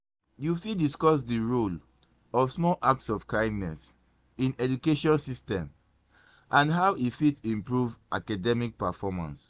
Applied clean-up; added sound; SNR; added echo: none; none; none; none.